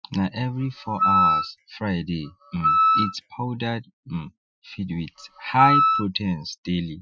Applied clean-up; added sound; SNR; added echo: classical method Wiener filter.